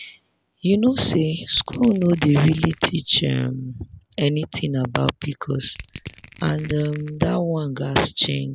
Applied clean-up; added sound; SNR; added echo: none; Crushing; 15 dB; none.